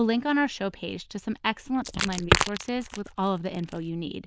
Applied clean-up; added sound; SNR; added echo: neural diffusion model UNIVERSE++.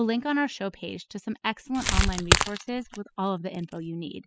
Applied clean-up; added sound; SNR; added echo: classical method spectral subtraction.